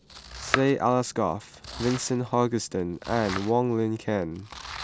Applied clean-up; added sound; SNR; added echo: none; Domestic sounds, home sounds; 11 dB; none.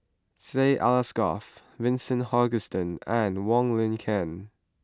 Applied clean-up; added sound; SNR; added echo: none; none; none; none.